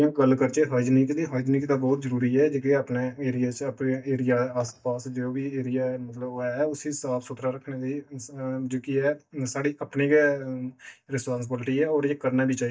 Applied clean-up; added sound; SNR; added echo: neural mask model DeepFilterNet 3.